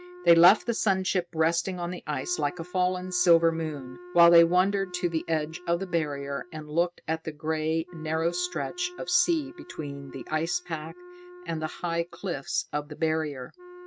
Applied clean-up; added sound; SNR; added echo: neural mask model RNNoise.